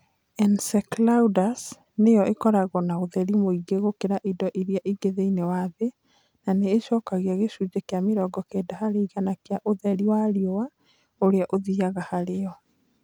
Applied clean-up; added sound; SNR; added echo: none; none; none; none.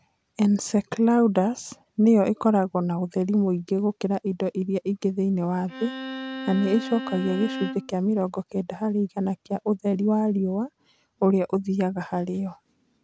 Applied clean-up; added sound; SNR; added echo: none; Bowed string instrument; 10 dB; none.